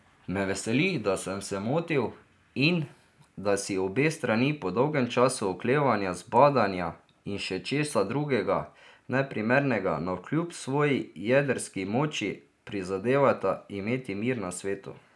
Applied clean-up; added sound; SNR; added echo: none; none; none; none.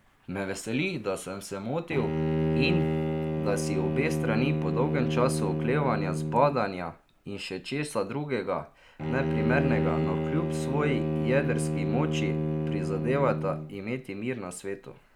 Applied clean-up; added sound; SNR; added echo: none; Bowed string instrument; -1 dB; none.